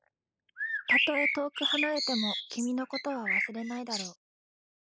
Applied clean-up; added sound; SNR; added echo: neural mask model Resemble Enhance denoiser.